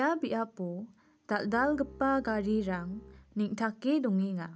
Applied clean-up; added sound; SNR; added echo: none; Bowed string instrument; 20 dB; none.